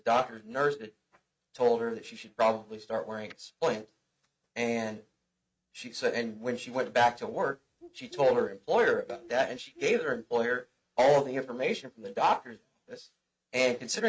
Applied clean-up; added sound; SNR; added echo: neural mask model RNNoise.